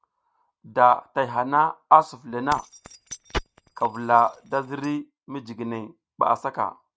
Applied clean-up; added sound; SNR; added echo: neural mask model RNNoise.